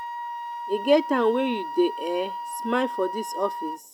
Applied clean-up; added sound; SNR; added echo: none; Wind instrument, woodwind instrument; 7 dB; none.